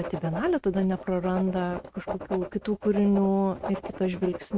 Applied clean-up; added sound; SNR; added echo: neural mask model RNNoise.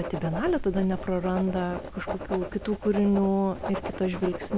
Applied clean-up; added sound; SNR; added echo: none; Writing; 8 dB; none.